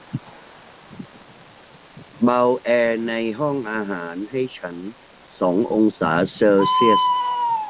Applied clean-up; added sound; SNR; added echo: none; Bird; 5 dB; none.